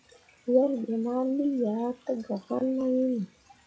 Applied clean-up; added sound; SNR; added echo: classical method log-MMSE.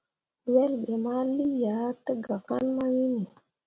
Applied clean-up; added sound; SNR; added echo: none; none; none; none.